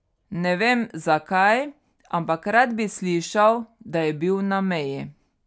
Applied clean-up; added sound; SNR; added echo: none; none; none; none.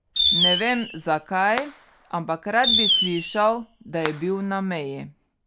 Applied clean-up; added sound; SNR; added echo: none; Fireworks; -1 dB; none.